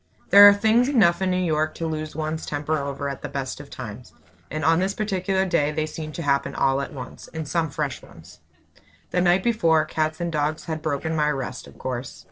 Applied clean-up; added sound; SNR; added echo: neural separator model SepFormer DNS4.